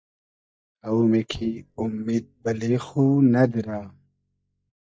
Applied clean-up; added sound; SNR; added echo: neural mask model DeepFilterNet 3.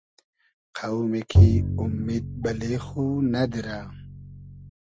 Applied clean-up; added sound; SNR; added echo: none; Bowed string instrument; -5 dB; none.